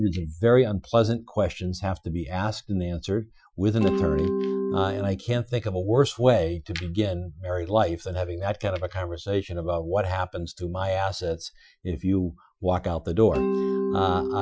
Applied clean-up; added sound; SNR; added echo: classical method Wiener filter.